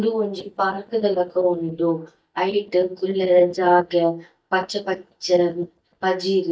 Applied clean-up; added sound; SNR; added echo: neural mask model DeepFilterNet 3.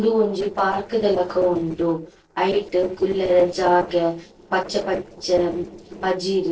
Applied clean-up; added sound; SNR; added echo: neural separator model SepFormer DNS4.